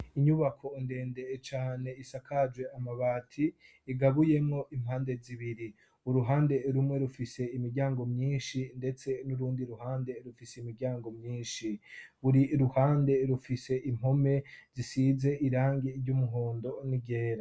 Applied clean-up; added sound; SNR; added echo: none; none; none; none.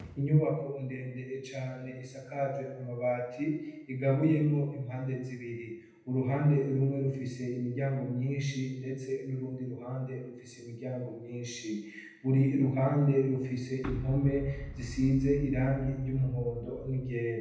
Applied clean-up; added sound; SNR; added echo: none; Boom; 10 dB; reverberation time 0.9 s.